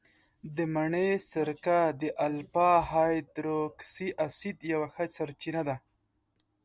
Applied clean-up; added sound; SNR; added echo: none; none; none; none.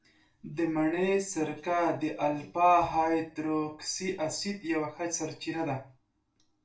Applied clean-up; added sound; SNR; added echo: none; none; none; reverberation time 0.3 s.